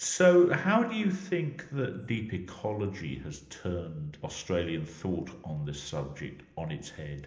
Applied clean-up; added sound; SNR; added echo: none; none; none; reverberation time 0.8 s.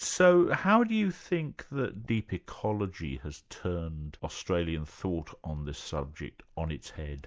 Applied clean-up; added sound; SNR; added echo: none; none; none; none.